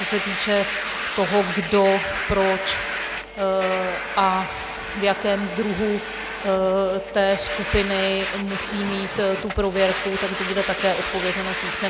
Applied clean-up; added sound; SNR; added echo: none; Domestic sounds, home sounds; 5 dB; none.